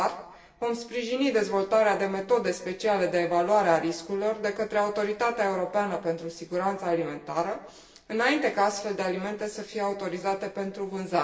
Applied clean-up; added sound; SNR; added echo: none; none; none; reverberation time 0.7 s.